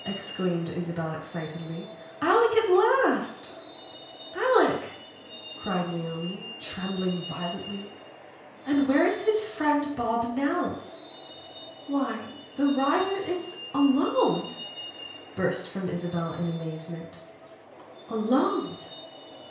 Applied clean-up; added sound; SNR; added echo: none; Truck; 15 dB; reverberation time 0.5 s.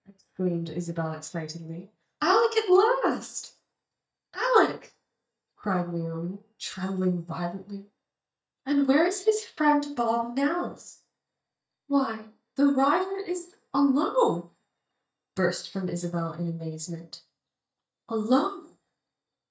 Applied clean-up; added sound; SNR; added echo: neural mask model DeepFilterNet 3.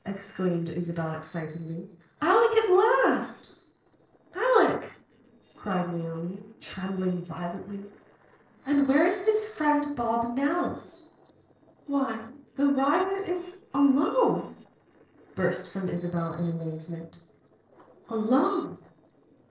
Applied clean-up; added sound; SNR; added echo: neural separator model SepFormer DNS4.